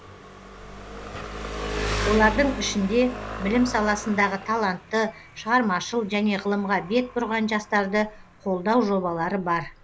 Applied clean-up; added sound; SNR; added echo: none; Engine; 10 dB; none.